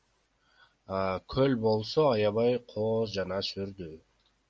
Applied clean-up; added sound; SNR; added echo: none; none; none; none.